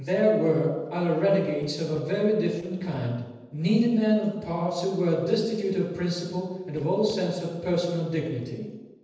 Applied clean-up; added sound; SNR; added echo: neural separator model SepFormer DNS4.